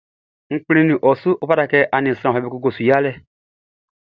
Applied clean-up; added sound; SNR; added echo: none; none; none; none.